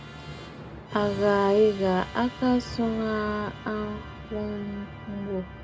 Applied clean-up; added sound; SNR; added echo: none; Musical instrument; 12 dB; none.